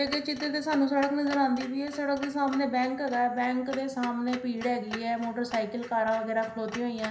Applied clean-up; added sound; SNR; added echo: none; Clock; 15 dB; reverberation time 0.5 s.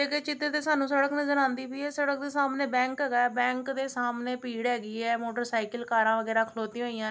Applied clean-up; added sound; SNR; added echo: none; none; none; none.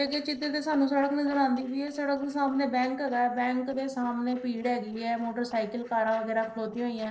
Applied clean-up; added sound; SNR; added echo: neural separator model SepFormer DNS4.